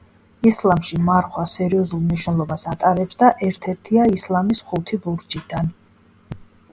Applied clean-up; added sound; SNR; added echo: none; none; none; none.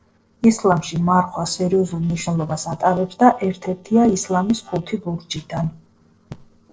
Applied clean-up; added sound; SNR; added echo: neural separator model SepFormer DNS4.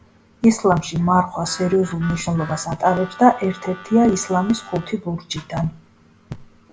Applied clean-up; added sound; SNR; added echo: none; Harmonica; 18 dB; reverberation time 0.3 s.